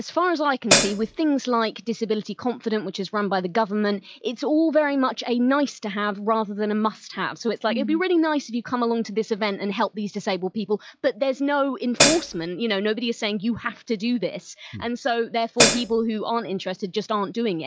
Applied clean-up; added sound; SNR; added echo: classical method log-MMSE.